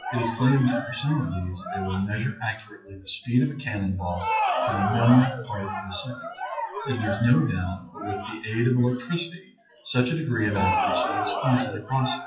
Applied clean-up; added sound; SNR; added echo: classical method WPE with log-MMSE.